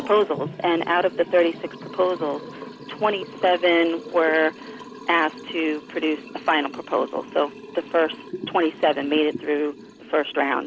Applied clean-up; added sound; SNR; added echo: none; Liquid; 14 dB; none.